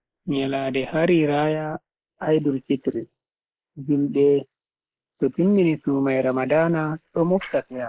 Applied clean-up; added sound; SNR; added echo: neural mask model Resemble Enhance denoiser.